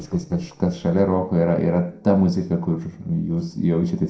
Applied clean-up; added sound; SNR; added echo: neural separator model SepFormer DNS4.